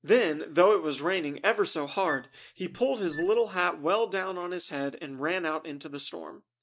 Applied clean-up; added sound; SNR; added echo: neural mask model RNNoise.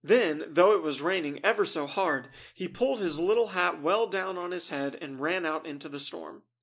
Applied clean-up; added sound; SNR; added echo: neural mask model Resemble Enhance denoiser.